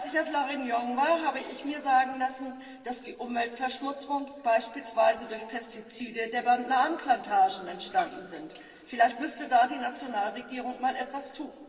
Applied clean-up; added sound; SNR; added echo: neural separator model SepFormer DNS4.